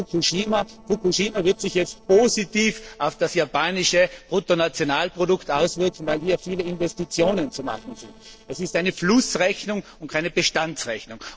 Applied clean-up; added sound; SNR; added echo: neural separator model SepFormer DNS4.